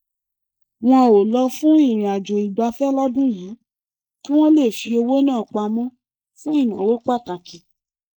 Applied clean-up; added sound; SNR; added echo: neural mask model Resemble Enhance denoiser.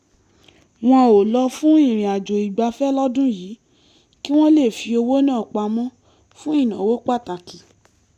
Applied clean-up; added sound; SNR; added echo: none; none; none; none.